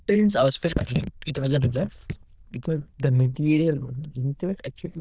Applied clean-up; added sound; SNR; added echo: neural diffusion model UNIVERSE++.